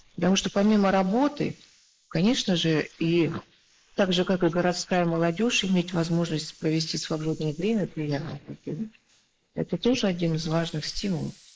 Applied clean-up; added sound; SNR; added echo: neural mask model Resemble Enhance denoiser.